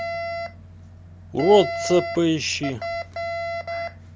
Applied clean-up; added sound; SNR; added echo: none; Alarm; 6 dB; none.